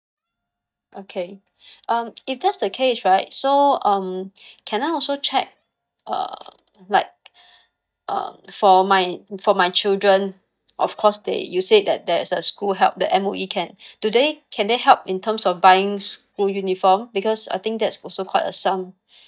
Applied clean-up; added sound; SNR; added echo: neural mask model DeepFilterNet 3.